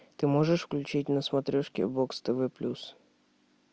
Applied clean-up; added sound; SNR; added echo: none; none; none; none.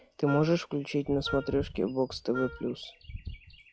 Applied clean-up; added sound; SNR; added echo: classical method log-MMSE.